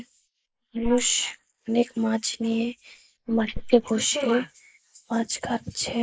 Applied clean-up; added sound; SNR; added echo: neural mask model Resemble Enhance denoiser.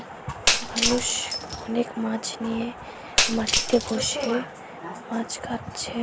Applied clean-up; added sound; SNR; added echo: none; Shatter; 1 dB; none.